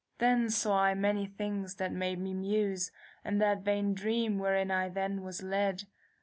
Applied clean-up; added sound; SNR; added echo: none; none; none; none.